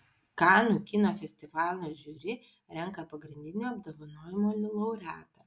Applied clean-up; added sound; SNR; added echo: none; none; none; none.